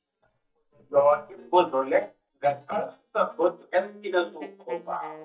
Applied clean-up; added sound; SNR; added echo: neural mask model DeepFilterNet 3.